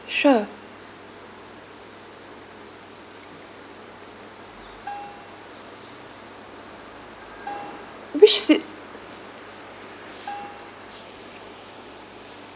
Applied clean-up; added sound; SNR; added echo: none; Bell; 15 dB; none.